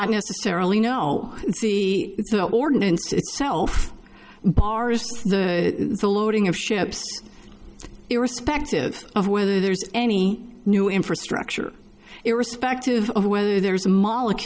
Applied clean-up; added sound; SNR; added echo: neural separator model SepFormer DNS4.